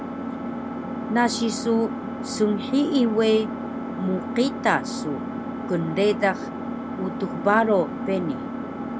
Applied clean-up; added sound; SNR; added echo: none; Engine; 5 dB; none.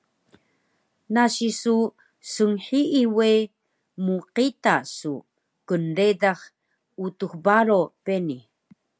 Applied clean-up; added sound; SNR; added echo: none; none; none; none.